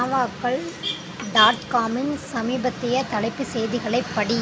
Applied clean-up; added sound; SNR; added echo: none; none; none; none.